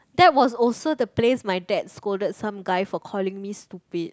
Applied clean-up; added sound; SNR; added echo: none; none; none; none.